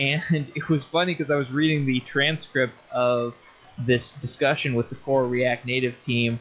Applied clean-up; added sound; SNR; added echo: classical method log-MMSE.